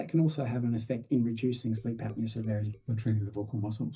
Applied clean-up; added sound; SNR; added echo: neural mask model DeepFilterNet 3.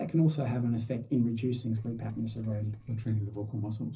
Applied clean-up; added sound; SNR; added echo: neural separator model SepFormer DNS4.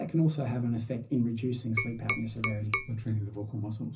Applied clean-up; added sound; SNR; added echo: none; Tap; 4 dB; reverberation time 0.4 s.